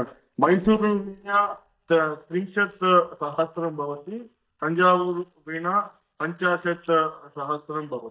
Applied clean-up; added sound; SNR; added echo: neural mask model DeepFilterNet 3.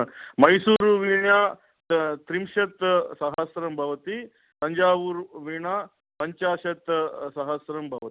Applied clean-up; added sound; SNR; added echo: none; none; none; none.